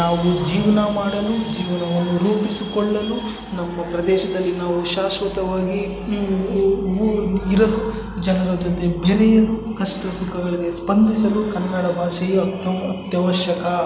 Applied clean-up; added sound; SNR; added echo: none; none; none; none.